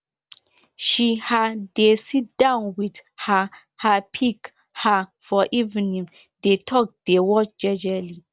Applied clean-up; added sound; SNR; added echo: none; none; none; none.